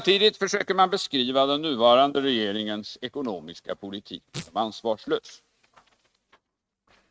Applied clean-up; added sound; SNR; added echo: neural mask model RNNoise.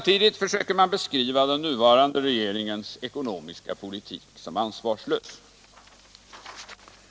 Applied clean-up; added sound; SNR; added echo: none; none; none; none.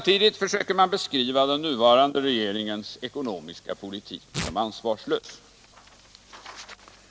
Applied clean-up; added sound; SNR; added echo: none; Tearing; 14 dB; none.